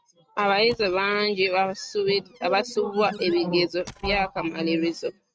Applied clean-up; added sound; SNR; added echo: neural mask model RNNoise.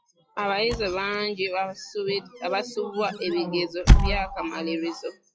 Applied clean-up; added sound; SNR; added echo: classical method log-MMSE.